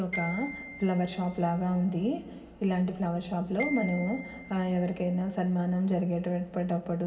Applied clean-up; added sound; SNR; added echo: none; Glockenspiel; 15 dB; reverberation time 2.6 s.